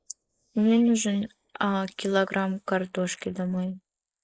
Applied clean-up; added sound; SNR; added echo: neural mask model Resemble Enhance denoiser.